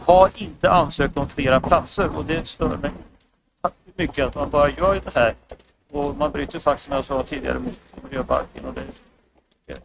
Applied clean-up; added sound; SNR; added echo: neural mask model RNNoise.